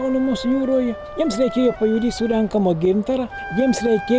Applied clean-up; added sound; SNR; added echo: none; Wind instrument, woodwind instrument; 14 dB; none.